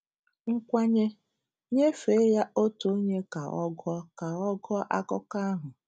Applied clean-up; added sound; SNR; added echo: none; none; none; none.